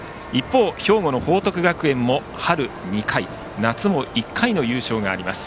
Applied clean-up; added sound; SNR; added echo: none; none; none; none.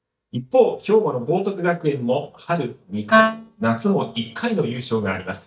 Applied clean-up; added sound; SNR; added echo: neural mask model DeepFilterNet 3.